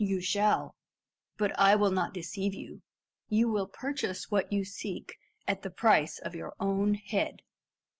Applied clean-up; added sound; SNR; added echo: none; none; none; none.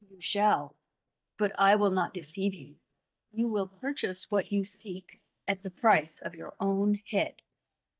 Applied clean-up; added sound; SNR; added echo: neural mask model DeepFilterNet 3.